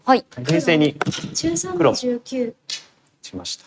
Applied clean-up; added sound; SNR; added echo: neural mask model RNNoise.